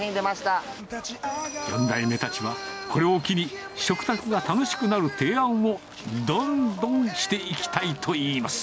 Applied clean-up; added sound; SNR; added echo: none; none; none; none.